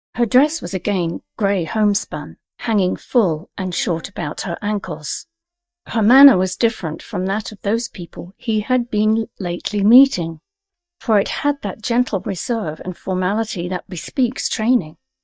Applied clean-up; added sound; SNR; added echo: neural mask model DeepFilterNet 3.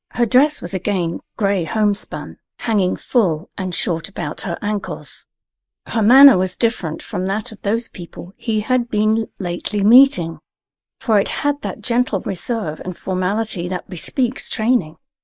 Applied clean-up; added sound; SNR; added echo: neural mask model Resemble Enhance denoiser.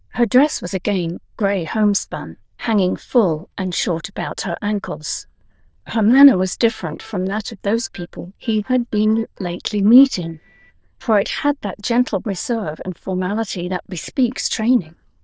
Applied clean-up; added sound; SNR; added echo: neural diffusion model UNIVERSE++.